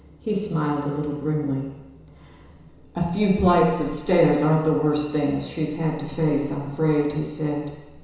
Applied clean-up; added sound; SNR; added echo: none; none; none; reverberation time 1.0 s.